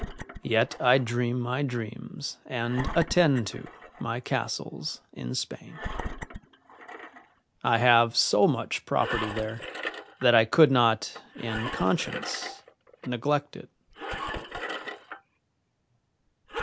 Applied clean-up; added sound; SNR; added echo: none; Engine; 11 dB; none.